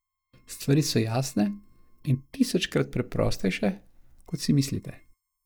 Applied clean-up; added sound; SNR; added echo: neural mask model DeepFilterNet 3.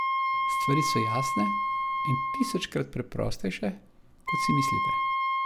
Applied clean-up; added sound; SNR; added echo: none; Wind instrument, woodwind instrument; -2 dB; none.